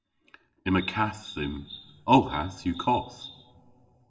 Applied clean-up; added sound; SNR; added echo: none; Bird vocalization, bird call, bird song; 18 dB; reverberation time 1.3 s.